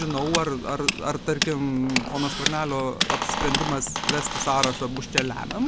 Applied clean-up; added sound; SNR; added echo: none; Tools + Squeak; 2 dB; none.